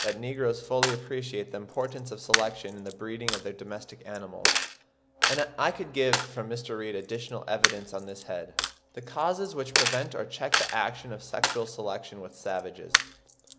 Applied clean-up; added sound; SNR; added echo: none; Coin (dropping); 0 dB; none.